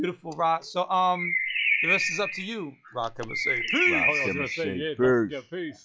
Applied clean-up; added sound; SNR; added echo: classical method log-MMSE.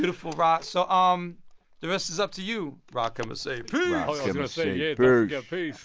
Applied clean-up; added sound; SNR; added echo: none; none; none; none.